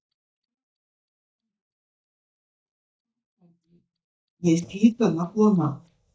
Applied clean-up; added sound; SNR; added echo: neural mask model DeepFilterNet 3.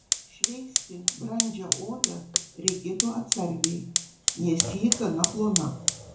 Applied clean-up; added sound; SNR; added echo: none; Fire; -2 dB; reverberation time 0.6 s.